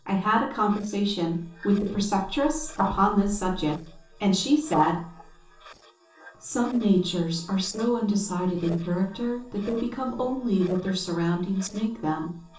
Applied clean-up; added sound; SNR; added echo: neural separator model SepFormer DNS4.